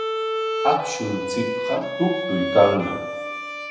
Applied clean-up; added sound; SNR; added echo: none; Bowed string instrument; 3 dB; reverberation time 0.8 s.